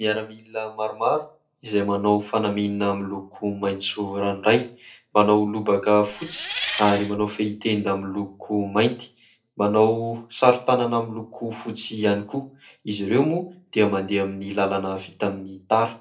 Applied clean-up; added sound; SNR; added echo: neural separator model SepFormer DNS4.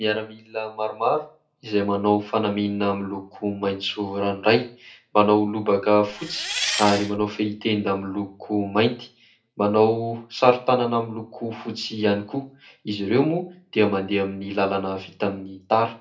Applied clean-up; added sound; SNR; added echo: none; Engine; 5 dB; reverberation time 0.3 s.